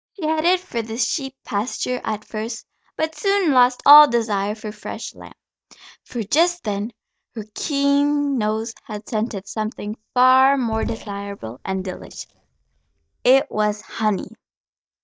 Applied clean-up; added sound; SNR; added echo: neural mask model DeepFilterNet 3.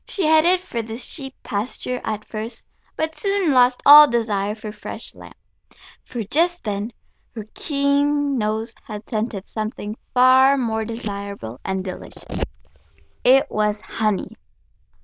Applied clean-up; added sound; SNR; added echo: neural diffusion model UNIVERSE++.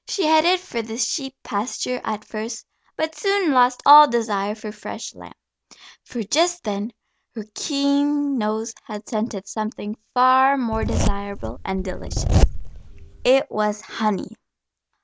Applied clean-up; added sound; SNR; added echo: none; Zipper (clothing); -1 dB; none.